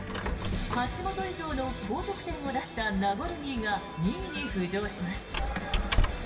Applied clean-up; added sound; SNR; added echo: none; Squeak; 3 dB; reverberation time 2.2 s.